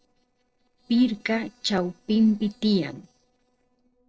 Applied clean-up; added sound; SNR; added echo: neural separator model SepFormer DNS4.